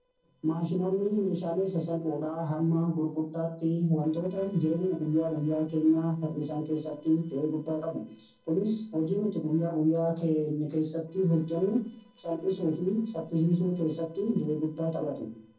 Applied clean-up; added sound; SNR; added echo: neural separator model SepFormer DNS4.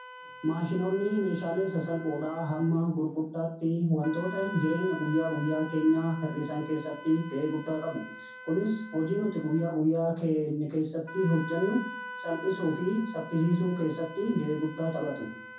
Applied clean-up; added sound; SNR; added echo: none; Wind instrument, woodwind instrument; 14 dB; reverberation time 0.6 s.